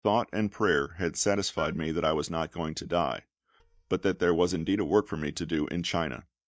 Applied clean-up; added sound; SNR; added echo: neural mask model DeepFilterNet 3.